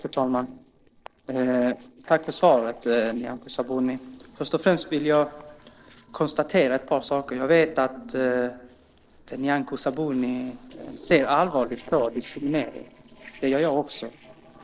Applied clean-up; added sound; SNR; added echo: neural separator model SepFormer DNS4.